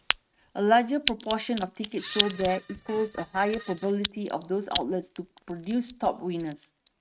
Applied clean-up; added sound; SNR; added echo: neural mask model RNNoise.